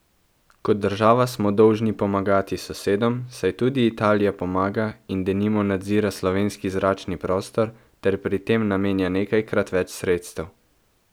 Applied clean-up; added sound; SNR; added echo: none; none; none; none.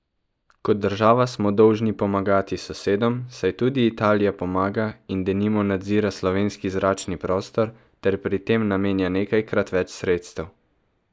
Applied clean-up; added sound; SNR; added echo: neural mask model DeepFilterNet 3.